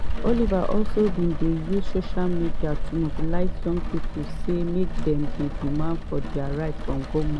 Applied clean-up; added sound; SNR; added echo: none; Rain; -3 dB; none.